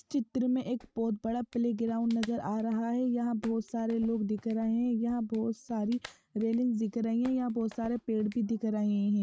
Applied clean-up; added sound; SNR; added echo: neural mask model RNNoise.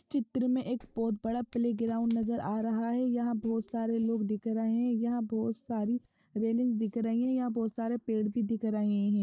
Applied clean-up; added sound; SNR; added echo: neural mask model DeepFilterNet 3.